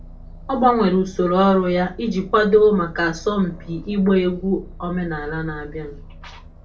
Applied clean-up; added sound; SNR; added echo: none; Aircraft; 18 dB; reverberation time 0.2 s.